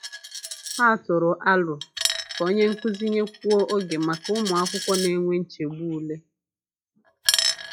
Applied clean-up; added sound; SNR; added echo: classical method log-MMSE.